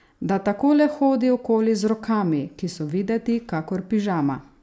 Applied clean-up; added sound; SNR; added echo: none; none; none; none.